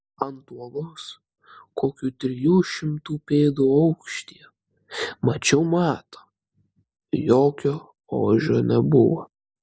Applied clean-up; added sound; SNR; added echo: none; none; none; none.